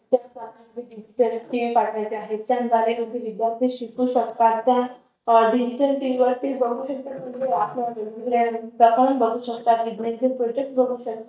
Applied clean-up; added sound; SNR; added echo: neural mask model DeepFilterNet 3.